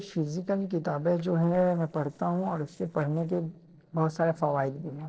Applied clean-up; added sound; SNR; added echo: neural separator model SepFormer DNS4.